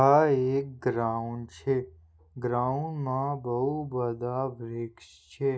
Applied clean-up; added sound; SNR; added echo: none; none; none; none.